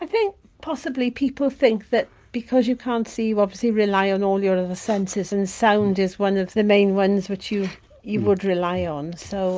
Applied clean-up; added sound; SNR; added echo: none; none; none; none.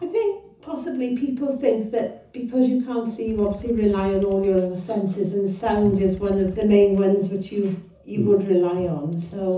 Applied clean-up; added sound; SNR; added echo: none; Motorcycle / Engine; 18 dB; reverberation time 0.6 s.